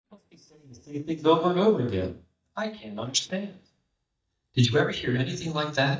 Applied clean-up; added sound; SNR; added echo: neural mask model DeepFilterNet 3.